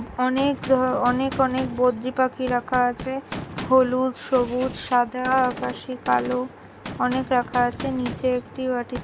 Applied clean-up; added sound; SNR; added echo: none; Gunshot, gunfire; 13 dB; none.